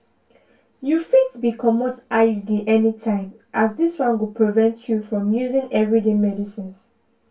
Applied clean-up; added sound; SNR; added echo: none; none; none; reverberation time 0.2 s.